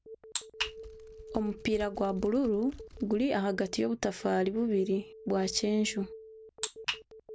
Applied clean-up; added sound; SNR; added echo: none; Telephone + Typing; 16 dB; none.